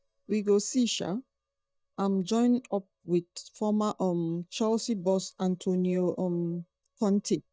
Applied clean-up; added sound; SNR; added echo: neural mask model DeepFilterNet 3.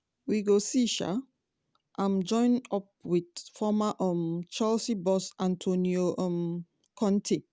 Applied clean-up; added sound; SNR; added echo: none; none; none; none.